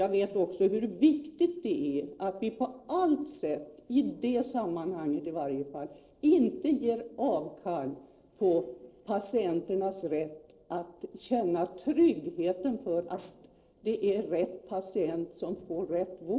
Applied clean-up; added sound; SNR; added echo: neural separator model SepFormer DNS4.